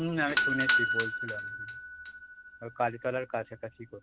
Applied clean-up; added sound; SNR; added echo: none; Doorbell; -2 dB; none.